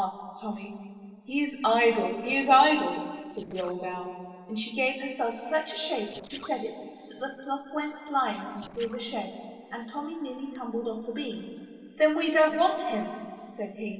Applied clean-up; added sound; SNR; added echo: neural separator model SepFormer DNS4.